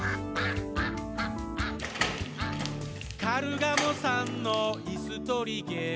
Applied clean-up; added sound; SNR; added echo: none; Door; 7 dB; none.